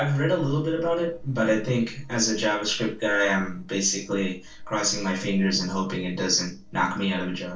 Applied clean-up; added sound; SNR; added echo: neural separator model SepFormer DNS4.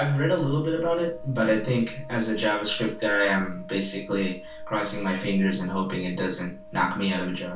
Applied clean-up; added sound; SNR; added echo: none; Wind instrument, woodwind instrument; 19 dB; reverberation time 0.2 s.